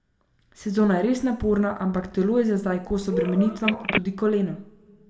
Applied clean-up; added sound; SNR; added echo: none; Telephone; 4 dB; reverberation time 0.6 s.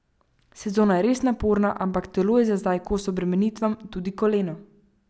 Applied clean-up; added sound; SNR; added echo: none; none; none; none.